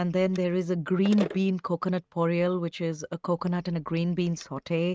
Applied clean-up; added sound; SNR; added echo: neural mask model RNNoise.